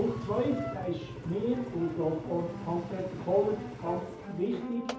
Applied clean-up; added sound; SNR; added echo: none; Engine; 8 dB; reverberation time 0.6 s.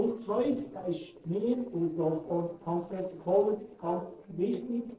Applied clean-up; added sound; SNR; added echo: neural separator model SepFormer DNS4.